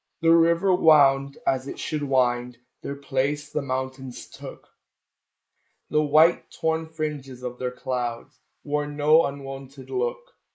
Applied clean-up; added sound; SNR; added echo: neural mask model Resemble Enhance denoiser.